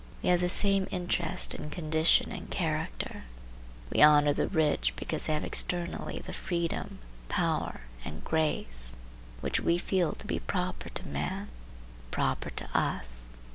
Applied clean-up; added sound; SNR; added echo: none; none; none; none.